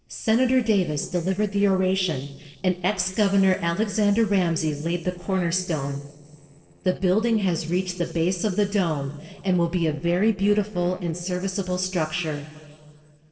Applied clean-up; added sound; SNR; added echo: neural separator model SepFormer DNS4.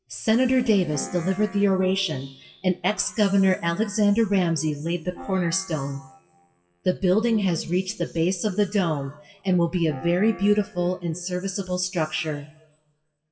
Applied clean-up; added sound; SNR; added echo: classical method WPE with log-MMSE.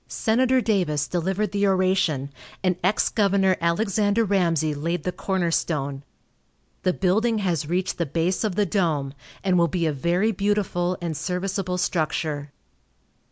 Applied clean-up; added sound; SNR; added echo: none; none; none; none.